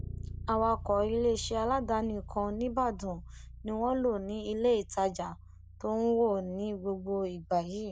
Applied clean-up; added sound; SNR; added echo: none; Bass guitar; 13 dB; none.